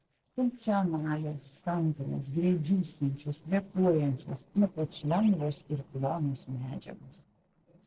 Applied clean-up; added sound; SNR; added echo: neural separator model SepFormer DNS4.